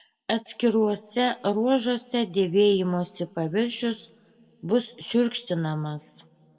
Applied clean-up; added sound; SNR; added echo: none; none; none; reverberation time 0.2 s.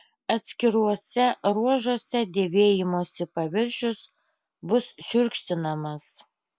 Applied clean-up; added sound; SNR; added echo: none; none; none; none.